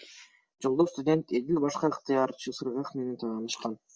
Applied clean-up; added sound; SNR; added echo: none; none; none; none.